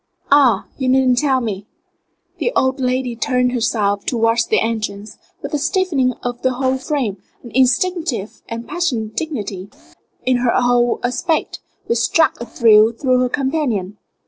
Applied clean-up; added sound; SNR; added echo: neural separator model SepFormer DNS4.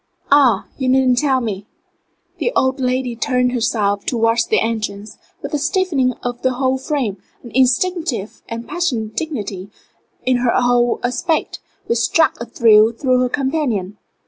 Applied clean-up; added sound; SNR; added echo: none; none; none; none.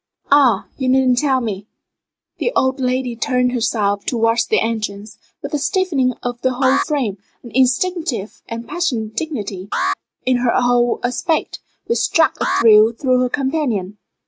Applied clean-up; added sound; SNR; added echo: neural mask model RNNoise.